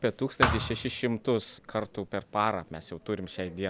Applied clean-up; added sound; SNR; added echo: none; Thump, thud; 0 dB; none.